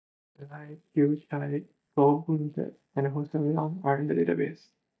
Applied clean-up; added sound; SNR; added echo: neural mask model DeepFilterNet 3.